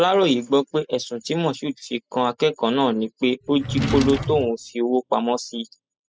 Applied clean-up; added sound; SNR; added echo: classical method spectral subtraction.